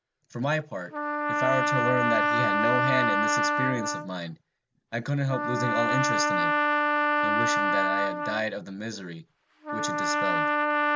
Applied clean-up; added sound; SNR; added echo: none; Trumpet; -5 dB; none.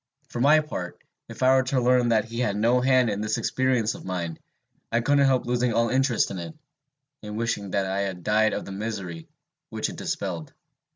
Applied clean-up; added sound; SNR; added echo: none; none; none; none.